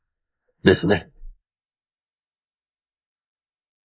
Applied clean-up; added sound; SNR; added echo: neural mask model Resemble Enhance denoiser.